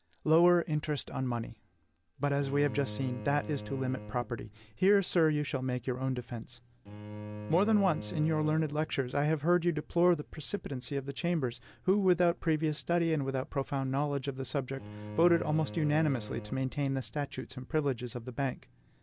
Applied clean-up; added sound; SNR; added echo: none; Bowed string instrument; 13 dB; none.